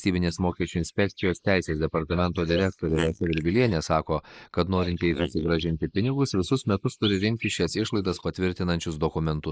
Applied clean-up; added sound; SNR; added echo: neural mask model Resemble Enhance denoiser.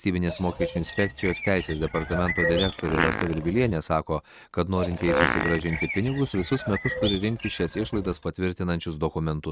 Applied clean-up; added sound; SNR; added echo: neural mask model RNNoise.